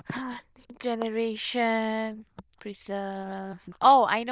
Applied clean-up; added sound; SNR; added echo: neural diffusion model UNIVERSE++.